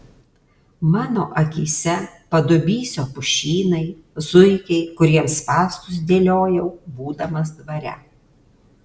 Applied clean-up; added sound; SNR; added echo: none; none; none; none.